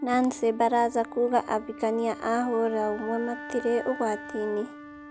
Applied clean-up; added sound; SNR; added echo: none; Wind instrument, woodwind instrument; 14 dB; none.